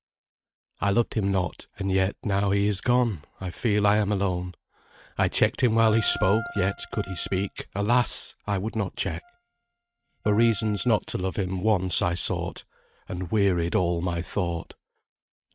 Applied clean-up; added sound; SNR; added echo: neural mask model RNNoise.